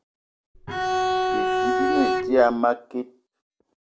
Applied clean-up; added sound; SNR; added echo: none; Bowed string instrument; -3 dB; none.